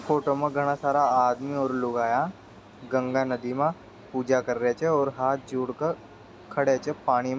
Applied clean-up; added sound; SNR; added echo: none; none; none; none.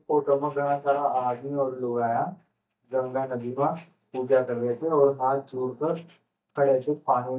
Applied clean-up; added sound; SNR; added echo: neural mask model DeepFilterNet 3.